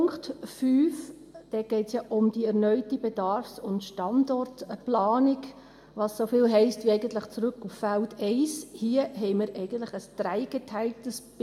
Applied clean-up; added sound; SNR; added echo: none; none; none; reverberation time 1.1 s.